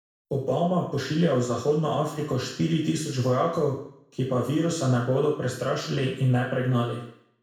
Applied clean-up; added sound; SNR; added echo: none; none; none; reverberation time 0.6 s.